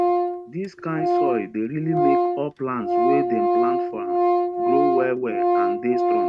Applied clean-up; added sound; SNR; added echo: neural mask model RNNoise.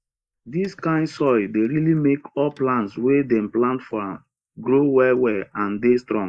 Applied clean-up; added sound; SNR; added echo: neural mask model Resemble Enhance denoiser.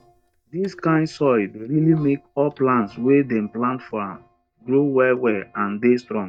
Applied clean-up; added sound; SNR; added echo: neural mask model DeepFilterNet 3.